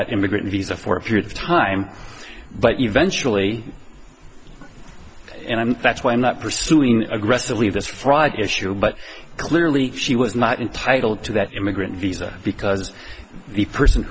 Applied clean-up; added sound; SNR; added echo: none; none; none; none.